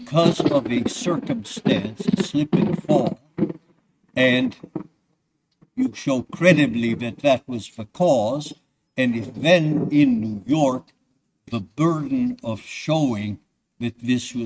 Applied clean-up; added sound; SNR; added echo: neural mask model RNNoise.